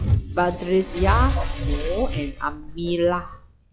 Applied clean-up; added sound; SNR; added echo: classical method log-MMSE.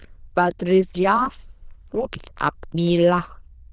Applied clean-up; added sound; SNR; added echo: neural diffusion model UNIVERSE++.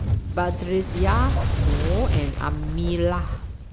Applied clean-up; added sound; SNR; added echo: none; Fire; -4 dB; none.